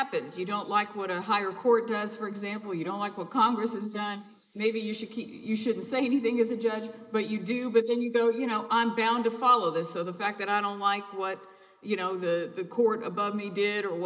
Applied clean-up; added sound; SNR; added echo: neural mask model Resemble Enhance denoiser.